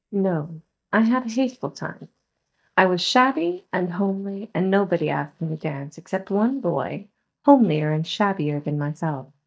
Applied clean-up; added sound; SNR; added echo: neural mask model DeepFilterNet 3.